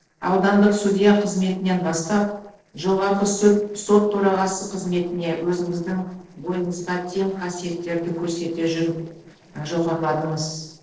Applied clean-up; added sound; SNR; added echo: neural separator model SepFormer DNS4.